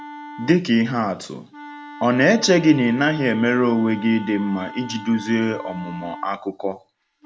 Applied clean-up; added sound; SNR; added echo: none; Wind instrument, woodwind instrument; 17 dB; none.